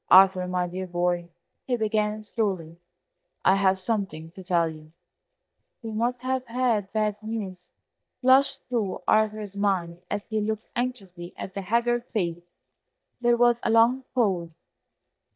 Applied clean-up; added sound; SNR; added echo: neural mask model DeepFilterNet 3.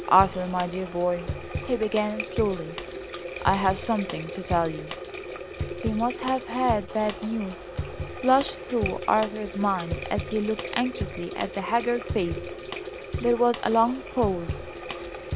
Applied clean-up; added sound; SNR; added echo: none; Drum / Drum kit + Water tap, faucet; 7 dB; none.